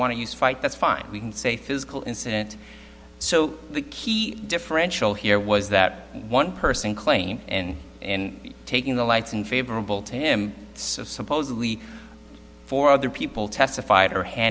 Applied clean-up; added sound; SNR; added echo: none; none; none; none.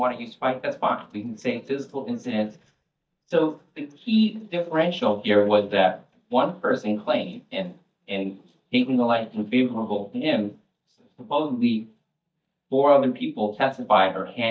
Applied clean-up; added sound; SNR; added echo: neural mask model DeepFilterNet 3.